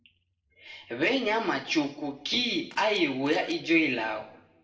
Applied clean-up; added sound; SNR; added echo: neural separator model SepFormer DNS4.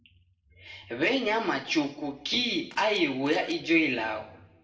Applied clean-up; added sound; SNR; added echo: none; Camera; 17 dB; reverberation time 0.6 s.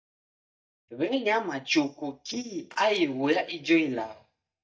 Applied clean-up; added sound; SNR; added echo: neural mask model DeepFilterNet 3.